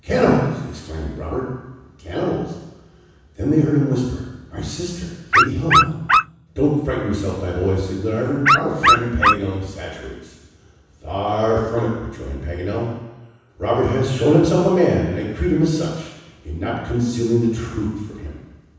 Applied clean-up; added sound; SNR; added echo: none; Dog; -4 dB; reverberation time 1.1 s.